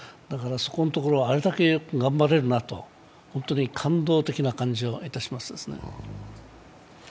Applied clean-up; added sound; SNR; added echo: none; none; none; none.